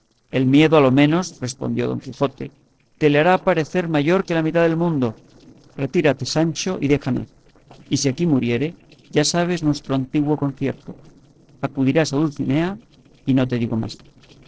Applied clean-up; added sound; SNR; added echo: neural separator model SepFormer DNS4.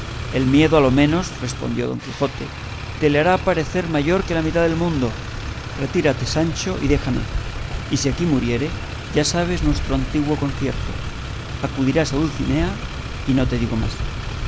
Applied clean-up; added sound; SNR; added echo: none; Motor vehicle (road); 6 dB; none.